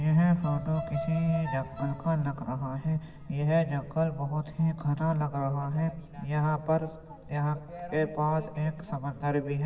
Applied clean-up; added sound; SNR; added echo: none; Bowed string instrument; 10 dB; reverberation time 2.1 s.